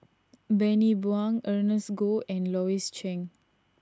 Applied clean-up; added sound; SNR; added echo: none; none; none; none.